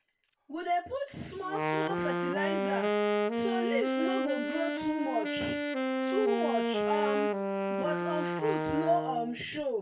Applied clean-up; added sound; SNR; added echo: none; Wind instrument, woodwind instrument; -3 dB; reverberation time 0.2 s.